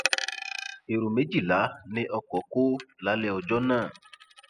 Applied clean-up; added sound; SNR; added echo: classical method spectral subtraction.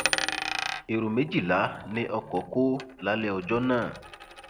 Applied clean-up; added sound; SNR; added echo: none; Coin (dropping); 7 dB; none.